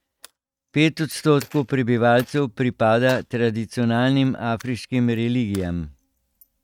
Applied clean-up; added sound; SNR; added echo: neural mask model RNNoise.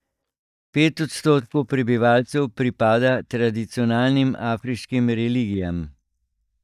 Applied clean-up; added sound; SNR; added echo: neural mask model DeepFilterNet 3.